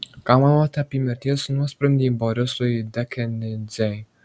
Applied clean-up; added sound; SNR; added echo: none; none; none; none.